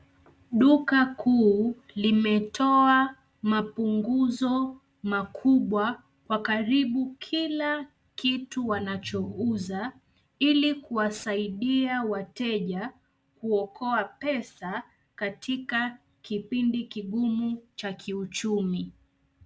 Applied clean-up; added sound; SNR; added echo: none; none; none; none.